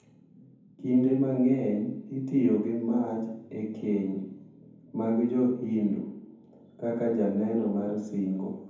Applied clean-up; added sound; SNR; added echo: none; none; none; reverberation time 0.9 s.